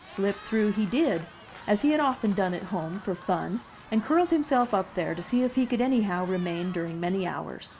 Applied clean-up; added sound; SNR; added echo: none; Cheering + Walk, footsteps; 19 dB; none.